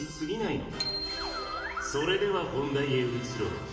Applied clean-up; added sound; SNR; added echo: none; Bicycle bell; 10 dB; reverberation time 1.3 s.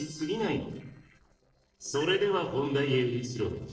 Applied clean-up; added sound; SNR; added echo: neural separator model SepFormer DNS4.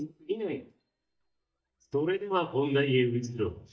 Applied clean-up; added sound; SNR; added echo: neural mask model DeepFilterNet 3.